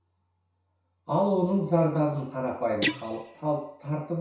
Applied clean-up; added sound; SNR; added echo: none; Guitar; 7 dB; reverberation time 0.6 s.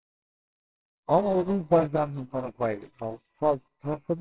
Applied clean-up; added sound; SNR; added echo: neural separator model SepFormer WHAMR!.